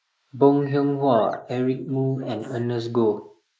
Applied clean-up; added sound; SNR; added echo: neural mask model Resemble Enhance denoiser.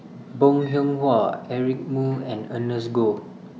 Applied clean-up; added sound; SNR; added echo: none; none; none; none.